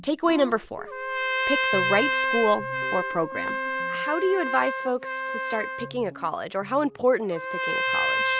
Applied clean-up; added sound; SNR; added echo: none; Trumpet; 2 dB; none.